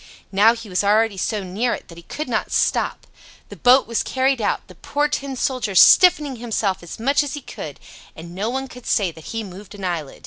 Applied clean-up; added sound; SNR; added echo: none; none; none; none.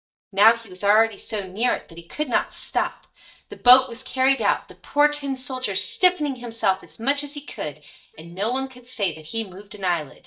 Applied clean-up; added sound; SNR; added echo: neural mask model DeepFilterNet 3.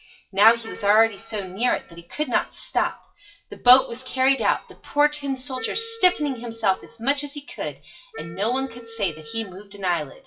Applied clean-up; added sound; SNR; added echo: classical method WPE with log-MMSE.